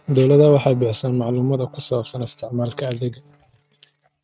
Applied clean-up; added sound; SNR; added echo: neural mask model RNNoise.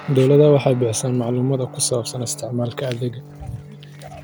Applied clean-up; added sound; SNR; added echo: none; Guitar; 18 dB; none.